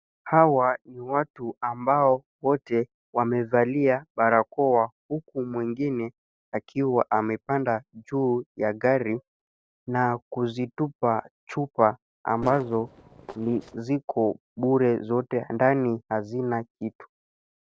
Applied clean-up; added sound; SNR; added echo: neural separator model SepFormer DNS4.